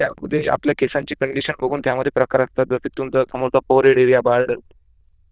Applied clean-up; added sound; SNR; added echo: neural diffusion model UNIVERSE++.